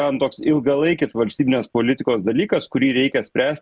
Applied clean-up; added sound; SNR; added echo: none; none; none; none.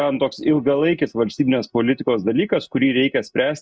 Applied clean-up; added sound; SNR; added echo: neural mask model DeepFilterNet 3.